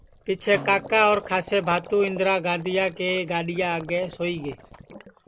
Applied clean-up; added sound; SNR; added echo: none; Gurgling + Snare drum; 17 dB; none.